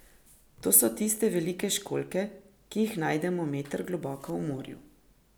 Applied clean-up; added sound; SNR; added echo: none; none; none; none.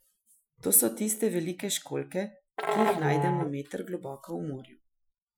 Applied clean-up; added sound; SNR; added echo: classical method Wiener filter.